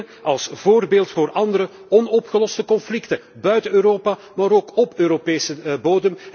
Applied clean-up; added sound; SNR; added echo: none; none; none; none.